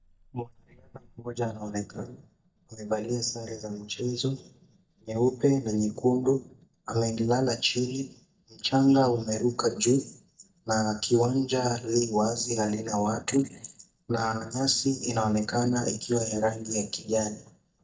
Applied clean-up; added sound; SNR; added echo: neural mask model DeepFilterNet 3.